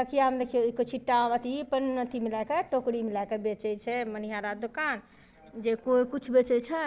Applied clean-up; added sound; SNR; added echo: none; none; none; none.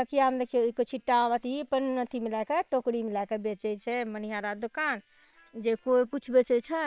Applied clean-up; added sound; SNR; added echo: neural separator model SepFormer WHAM!.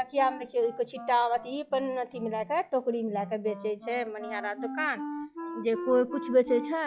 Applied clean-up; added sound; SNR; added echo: classical method log-MMSE.